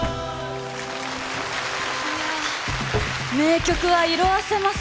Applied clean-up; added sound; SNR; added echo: none; Drawer open or close; 13 dB; none.